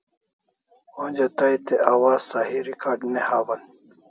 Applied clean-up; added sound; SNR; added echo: none; none; none; none.